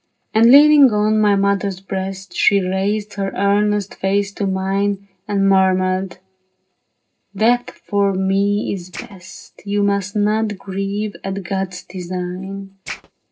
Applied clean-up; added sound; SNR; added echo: neural separator model SepFormer DNS4.